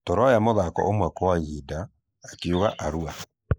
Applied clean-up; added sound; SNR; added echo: neural mask model Resemble Enhance denoiser.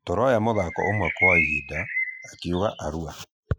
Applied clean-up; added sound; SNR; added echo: classical method Wiener filter.